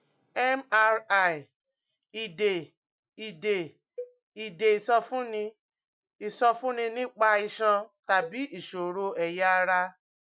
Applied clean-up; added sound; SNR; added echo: classical method Wiener filter.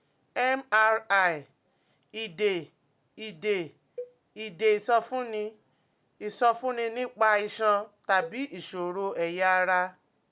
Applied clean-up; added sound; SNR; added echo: none; Cowbell; 19 dB; none.